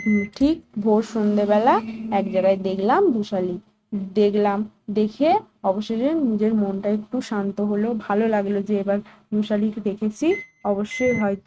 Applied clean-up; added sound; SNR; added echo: neural mask model RNNoise.